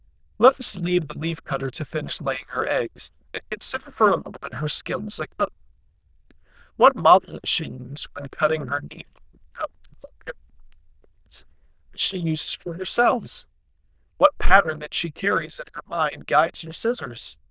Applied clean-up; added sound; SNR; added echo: neural diffusion model UNIVERSE++.